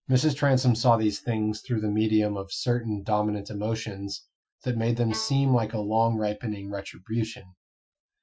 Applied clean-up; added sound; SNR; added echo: classical method Wiener filter.